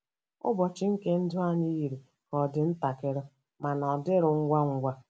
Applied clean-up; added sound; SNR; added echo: none; none; none; none.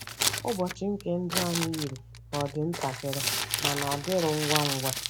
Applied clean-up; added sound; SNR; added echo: none; Crumpling, crinkling; 2 dB; none.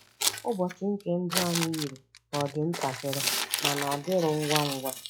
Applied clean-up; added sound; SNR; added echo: classical method log-MMSE.